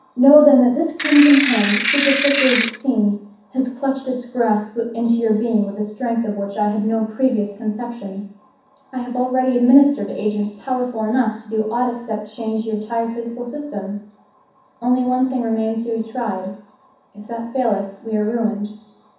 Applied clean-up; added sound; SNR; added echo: none; Ratchet, pawl / Percussion; 2 dB; reverberation time 0.7 s.